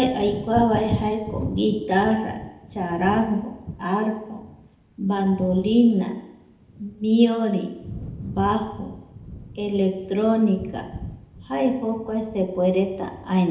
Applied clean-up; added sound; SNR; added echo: none; Thunder / Wind; 12 dB; reverberation time 0.7 s.